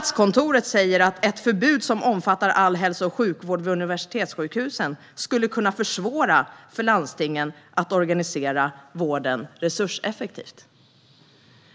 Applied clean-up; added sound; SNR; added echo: none; none; none; none.